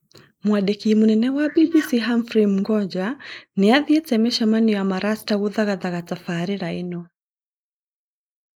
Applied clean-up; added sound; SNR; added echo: neural mask model Resemble Enhance denoiser.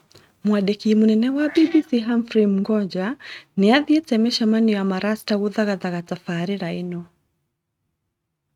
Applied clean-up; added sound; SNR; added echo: neural mask model RNNoise.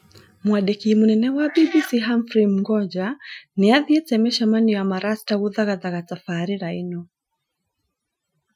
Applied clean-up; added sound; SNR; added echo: classical method Wiener filter.